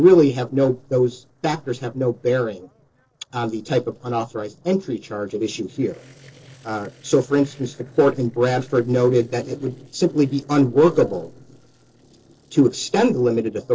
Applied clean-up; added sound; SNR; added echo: neural separator model SepFormer DNS4.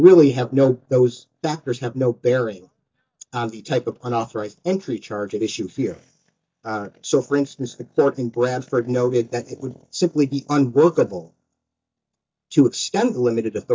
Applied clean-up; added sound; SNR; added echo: neural mask model DeepFilterNet 3.